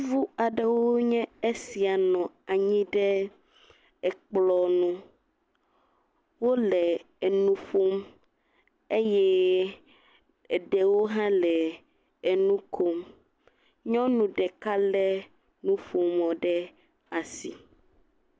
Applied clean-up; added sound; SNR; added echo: none; none; none; none.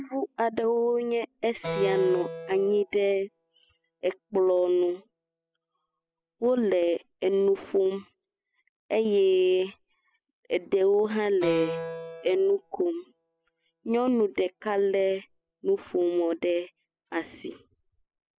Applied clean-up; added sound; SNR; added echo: classical method spectral subtraction.